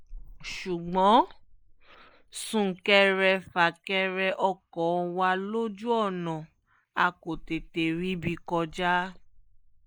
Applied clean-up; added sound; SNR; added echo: neural mask model Resemble Enhance denoiser.